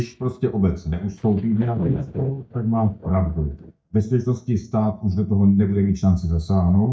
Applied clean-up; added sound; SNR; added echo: neural mask model DeepFilterNet 3.